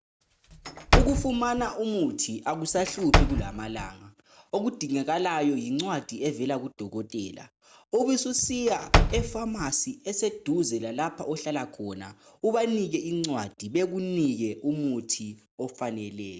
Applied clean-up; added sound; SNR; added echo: none; Slam / Wood; -2 dB; none.